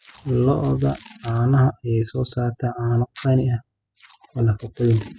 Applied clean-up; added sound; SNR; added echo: classical method spectral subtraction.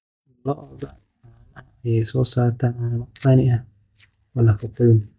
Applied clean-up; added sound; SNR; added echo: neural mask model DeepFilterNet 3.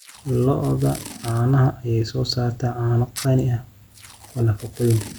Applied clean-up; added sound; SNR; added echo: none; Packing tape, duct tape; 19 dB; none.